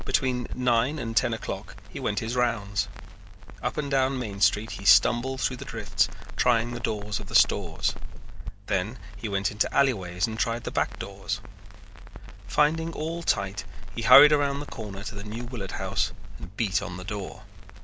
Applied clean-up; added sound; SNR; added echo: none; Crackle; 5 dB; none.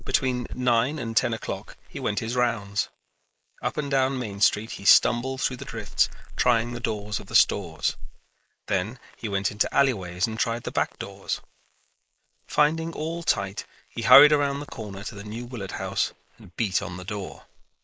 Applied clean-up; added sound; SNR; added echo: neural mask model Resemble Enhance denoiser.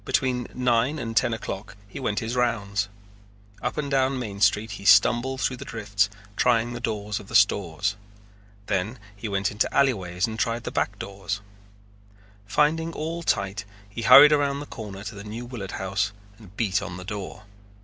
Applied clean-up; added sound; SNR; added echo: none; none; none; none.